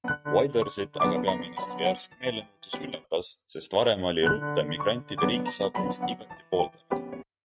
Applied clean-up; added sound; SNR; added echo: neural mask model RNNoise.